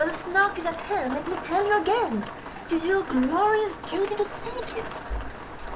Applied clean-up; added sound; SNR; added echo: none; Rain; 11 dB; none.